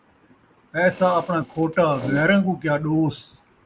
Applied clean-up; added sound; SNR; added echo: none; Fart; 12 dB; none.